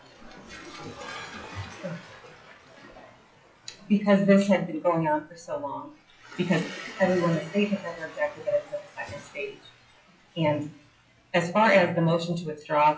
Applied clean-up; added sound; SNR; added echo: classical method WPE with log-MMSE.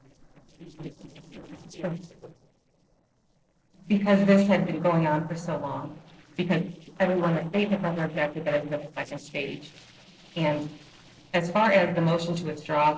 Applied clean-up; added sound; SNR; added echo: neural separator model SepFormer DNS4.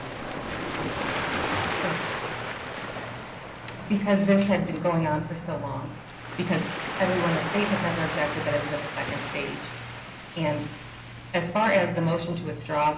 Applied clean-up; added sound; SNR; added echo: none; Waves, surf; 6 dB; reverberation time 0.5 s.